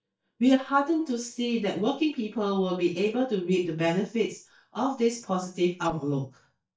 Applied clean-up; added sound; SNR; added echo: neural mask model DeepFilterNet 3.